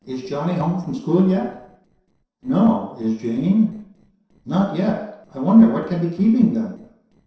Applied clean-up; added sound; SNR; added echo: neural separator model SepFormer DNS4.